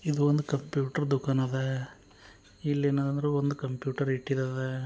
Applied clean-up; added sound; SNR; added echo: none; none; none; none.